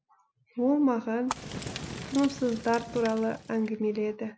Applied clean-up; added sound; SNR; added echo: none; Fire; 11 dB; none.